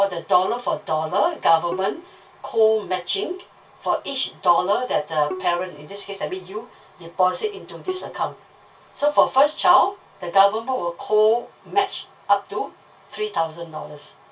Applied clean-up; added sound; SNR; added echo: none; Bowed string instrument; 18 dB; reverberation time 0.2 s.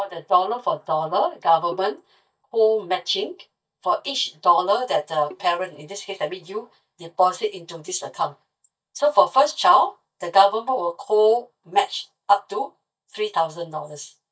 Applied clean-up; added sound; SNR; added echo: neural mask model DeepFilterNet 3.